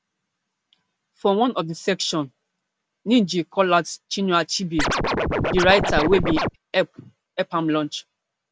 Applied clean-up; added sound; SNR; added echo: none; Scratching (performance technique); -1 dB; none.